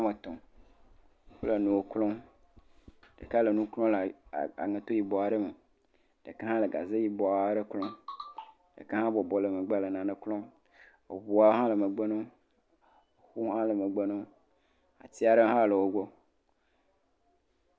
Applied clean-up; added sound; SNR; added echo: none; none; none; none.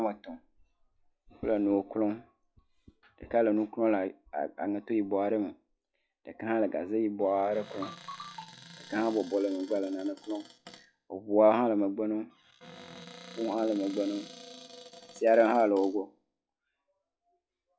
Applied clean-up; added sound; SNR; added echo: classical method log-MMSE.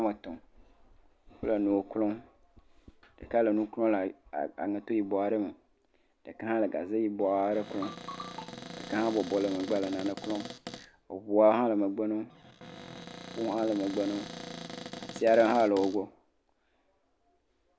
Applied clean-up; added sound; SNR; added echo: none; Cupboard open or close; 12 dB; none.